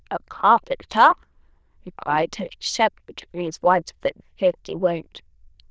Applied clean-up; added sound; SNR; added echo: neural diffusion model UNIVERSE++.